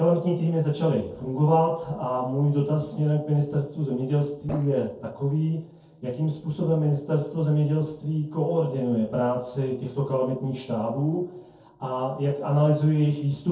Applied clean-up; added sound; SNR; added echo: neural separator model SepFormer DNS4.